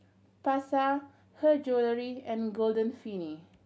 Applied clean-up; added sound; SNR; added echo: none; none; none; none.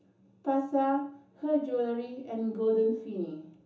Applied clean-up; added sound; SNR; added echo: none; none; none; reverberation time 0.7 s.